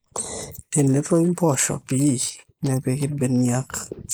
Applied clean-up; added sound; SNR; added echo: neural mask model Resemble Enhance denoiser.